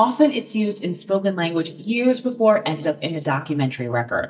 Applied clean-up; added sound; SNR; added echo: neural mask model DeepFilterNet 3.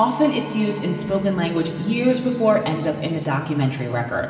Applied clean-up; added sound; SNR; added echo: none; Bowed string instrument; 15 dB; reverberation time 2.5 s.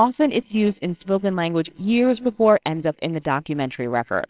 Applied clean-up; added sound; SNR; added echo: neural separator model SepFormer WHAMR!.